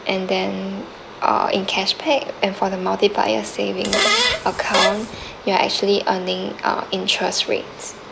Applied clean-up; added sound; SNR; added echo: none; Fart; -1 dB; none.